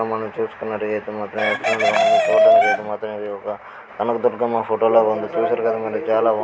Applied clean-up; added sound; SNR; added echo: none; Chicken, rooster; -3 dB; none.